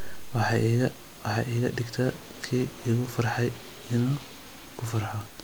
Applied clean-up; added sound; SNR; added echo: none; Aircraft; 20 dB; none.